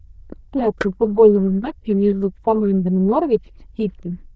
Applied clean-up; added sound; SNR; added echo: neural diffusion model UNIVERSE++.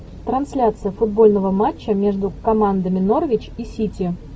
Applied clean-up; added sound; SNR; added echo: none; none; none; none.